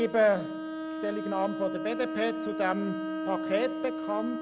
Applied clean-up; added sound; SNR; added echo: none; Bowed string instrument; 4 dB; none.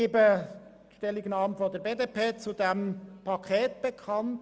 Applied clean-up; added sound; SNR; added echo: none; none; none; none.